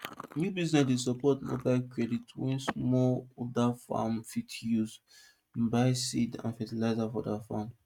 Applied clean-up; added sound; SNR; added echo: neural mask model RNNoise.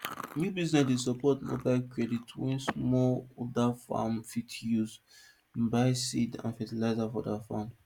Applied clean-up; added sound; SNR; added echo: none; Chewing, mastication; 17 dB; none.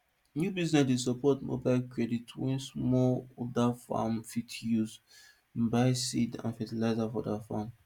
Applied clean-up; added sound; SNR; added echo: none; none; none; none.